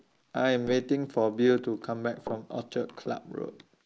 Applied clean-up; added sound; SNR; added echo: neural mask model Resemble Enhance denoiser.